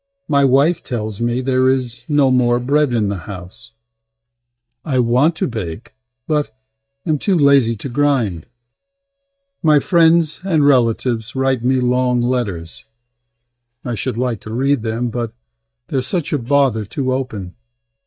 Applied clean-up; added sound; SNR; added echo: neural mask model DeepFilterNet 3.